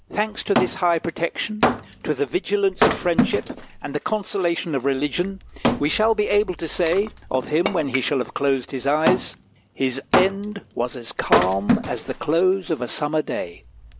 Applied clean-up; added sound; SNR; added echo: none; Wood; 4 dB; none.